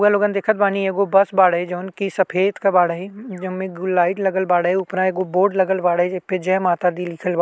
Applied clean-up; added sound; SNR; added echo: none; none; none; none.